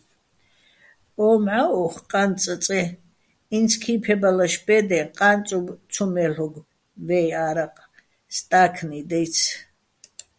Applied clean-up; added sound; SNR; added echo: none; none; none; none.